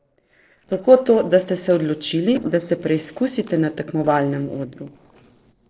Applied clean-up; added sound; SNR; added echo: neural separator model SepFormer DNS4.